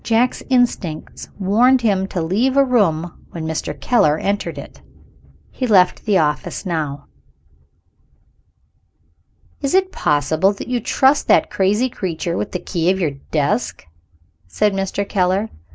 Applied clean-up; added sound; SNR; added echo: none; none; none; none.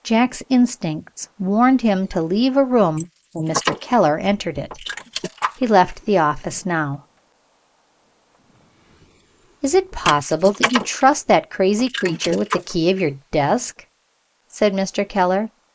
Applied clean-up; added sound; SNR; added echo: neural mask model Resemble Enhance denoiser.